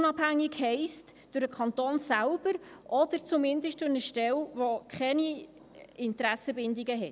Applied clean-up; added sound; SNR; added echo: none; none; none; none.